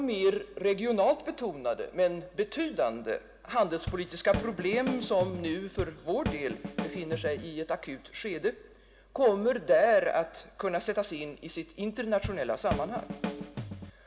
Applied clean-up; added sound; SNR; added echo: none; Drum kit; 7 dB; reverberation time 0.6 s.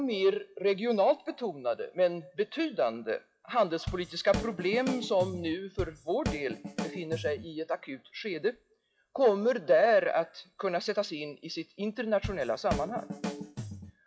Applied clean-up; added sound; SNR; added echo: classical method WPE with log-MMSE.